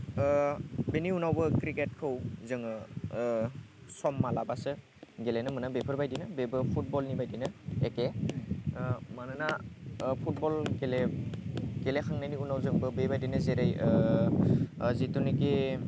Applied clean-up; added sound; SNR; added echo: none; none; none; none.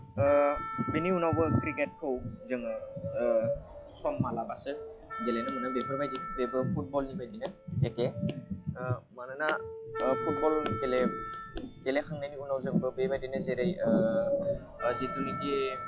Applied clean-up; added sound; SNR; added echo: classical method log-MMSE.